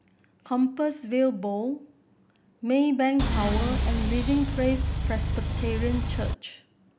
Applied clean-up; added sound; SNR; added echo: none; Engine; -1 dB; none.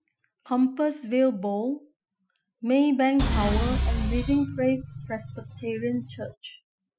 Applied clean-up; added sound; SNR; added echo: classical method Wiener filter.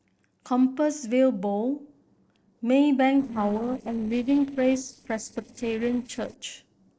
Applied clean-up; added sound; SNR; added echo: neural separator model SepFormer DNS4.